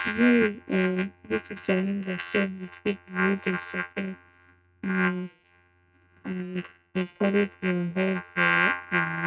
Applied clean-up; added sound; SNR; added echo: neural mask model RNNoise.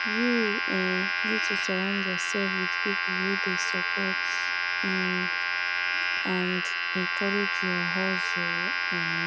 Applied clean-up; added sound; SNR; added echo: none; Domestic sounds, home sounds; -5 dB; none.